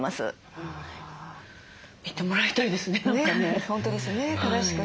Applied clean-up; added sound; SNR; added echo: none; none; none; none.